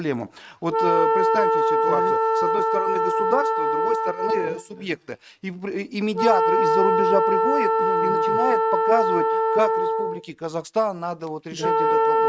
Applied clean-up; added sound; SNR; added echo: neural mask model RNNoise.